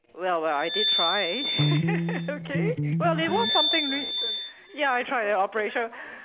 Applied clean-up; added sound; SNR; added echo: none; Electric guitar + Glass; -2 dB; none.